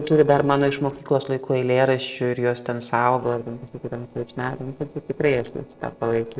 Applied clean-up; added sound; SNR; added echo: neural separator model SepFormer DNS4.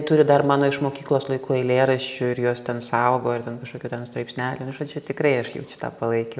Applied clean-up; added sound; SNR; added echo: none; none; none; none.